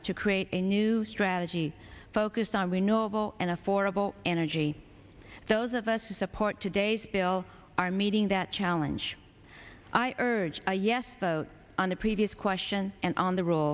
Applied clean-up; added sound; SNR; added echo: none; none; none; none.